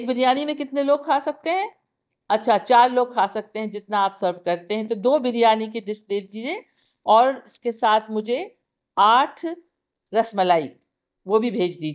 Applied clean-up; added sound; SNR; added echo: neural mask model DeepFilterNet 3.